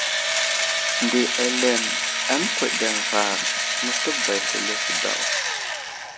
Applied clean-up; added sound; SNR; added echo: none; Engine / Drill; -4 dB; none.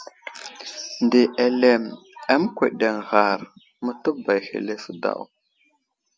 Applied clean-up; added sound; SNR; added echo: none; none; none; none.